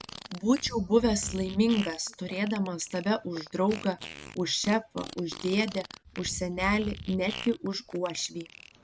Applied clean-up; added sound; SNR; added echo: none; Fart; 14 dB; none.